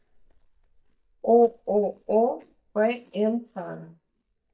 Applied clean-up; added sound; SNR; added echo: neural mask model DeepFilterNet 3.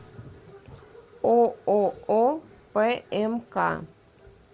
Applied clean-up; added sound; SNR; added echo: none; none; none; none.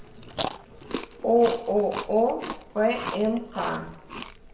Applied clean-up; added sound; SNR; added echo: none; Chewing, mastication; 11 dB; reverberation time 0.7 s.